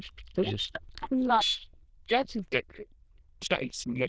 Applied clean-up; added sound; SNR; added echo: neural diffusion model UNIVERSE++.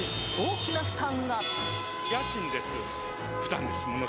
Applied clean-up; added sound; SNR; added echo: none; Chatter / Traffic noise, roadway noise / Vehicle horn, car horn, honking / Engine; 2 dB; none.